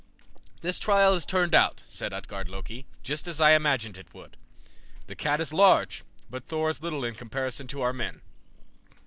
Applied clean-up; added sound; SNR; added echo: none; Meow / Purr; 8 dB; none.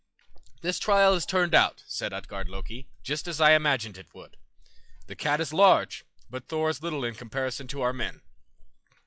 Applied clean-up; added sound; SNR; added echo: classical method log-MMSE.